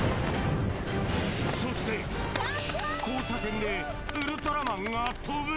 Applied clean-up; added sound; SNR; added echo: none; none; none; none.